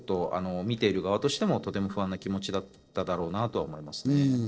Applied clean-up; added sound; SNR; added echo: neural separator model SepFormer DNS4.